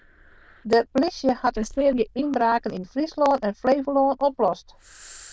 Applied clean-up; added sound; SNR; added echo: neural diffusion model UNIVERSE++.